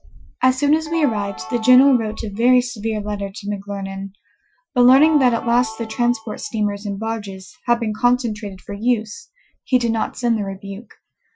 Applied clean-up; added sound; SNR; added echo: classical method Wiener filter.